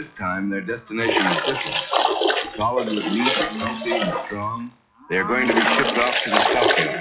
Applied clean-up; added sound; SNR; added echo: classical method log-MMSE.